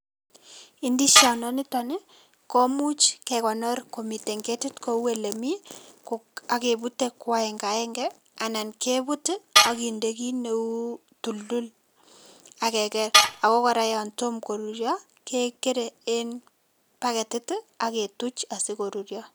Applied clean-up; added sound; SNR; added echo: none; Tools; 1 dB; none.